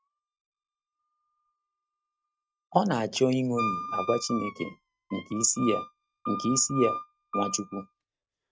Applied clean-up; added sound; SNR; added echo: neural mask model RNNoise.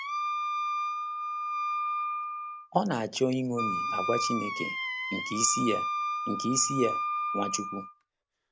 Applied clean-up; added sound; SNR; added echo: none; Wind instrument, woodwind instrument; 0 dB; none.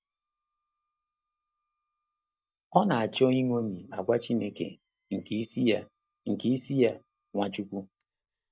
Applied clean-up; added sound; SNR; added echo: neural mask model DeepFilterNet 3.